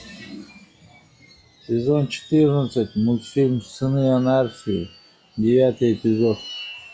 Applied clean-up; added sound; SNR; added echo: classical method log-MMSE.